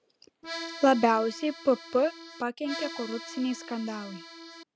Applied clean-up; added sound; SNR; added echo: none; Accordion; 12 dB; none.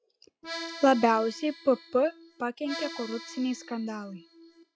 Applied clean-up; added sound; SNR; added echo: classical method log-MMSE.